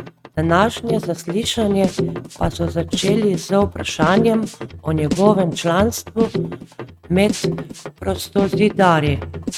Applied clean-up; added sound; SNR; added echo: neural mask model RNNoise.